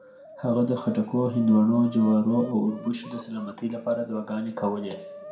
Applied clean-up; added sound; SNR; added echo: none; Chicken, rooster; 19 dB; reverberation time 0.5 s.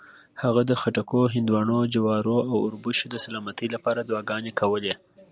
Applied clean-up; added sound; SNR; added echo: none; none; none; none.